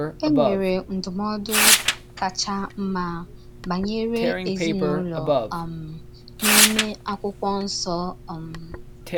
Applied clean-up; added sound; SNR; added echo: none; Tearing; -1 dB; none.